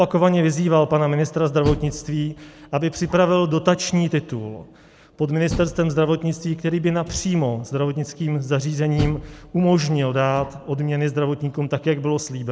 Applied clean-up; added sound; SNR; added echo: none; Door; 16 dB; none.